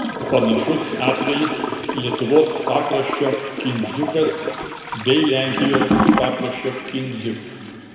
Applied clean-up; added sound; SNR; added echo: none; Toilet flush / Gurgling; 3 dB; reverberation time 2.2 s.